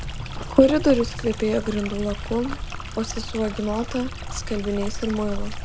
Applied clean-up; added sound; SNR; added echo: none; Stream; 6 dB; none.